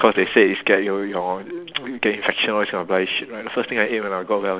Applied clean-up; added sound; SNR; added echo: none; none; none; none.